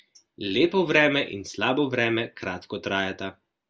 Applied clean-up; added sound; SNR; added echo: none; none; none; none.